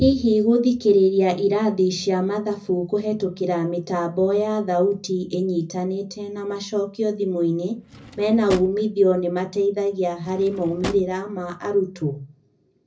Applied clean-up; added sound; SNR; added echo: none; Drawer open or close; 14 dB; reverberation time 0.4 s.